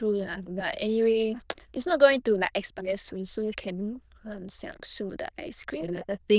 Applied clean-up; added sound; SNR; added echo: neural diffusion model UNIVERSE++.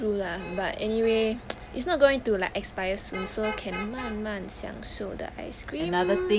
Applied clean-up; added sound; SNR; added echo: none; Traffic noise, roadway noise / Vehicle horn, car horn, honking; 15 dB; none.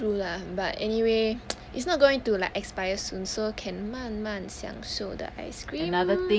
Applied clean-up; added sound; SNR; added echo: none; none; none; none.